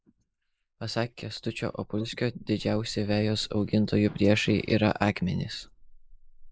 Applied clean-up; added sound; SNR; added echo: neural mask model Resemble Enhance denoiser.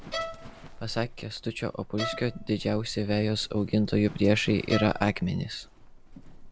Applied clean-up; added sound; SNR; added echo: none; Bowed string instrument + Livestock, farm animals, working animals; 11 dB; none.